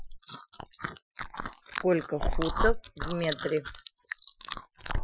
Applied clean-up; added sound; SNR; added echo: classical method Wiener filter.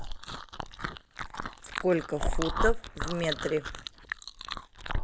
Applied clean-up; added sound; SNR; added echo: none; Chewing, mastication; -1 dB; none.